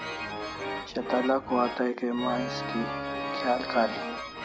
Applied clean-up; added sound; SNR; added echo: none; Organ; 5 dB; none.